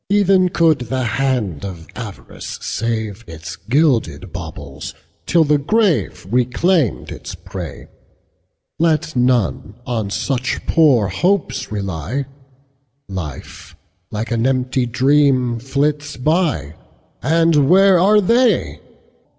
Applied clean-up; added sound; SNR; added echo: none; none; none; none.